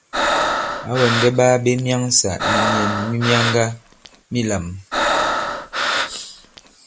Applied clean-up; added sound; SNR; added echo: none; Breathing; 1 dB; none.